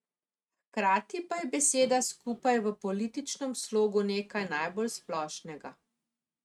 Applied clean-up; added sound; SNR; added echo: neural mask model RNNoise.